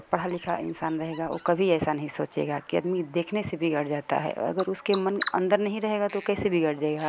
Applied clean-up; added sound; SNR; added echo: none; Bird vocalization, bird call, bird song; 14 dB; none.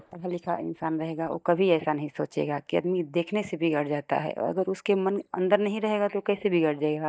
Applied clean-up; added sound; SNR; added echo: neural mask model DeepFilterNet 3.